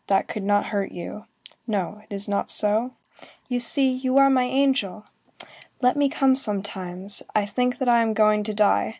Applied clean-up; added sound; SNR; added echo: none; none; none; none.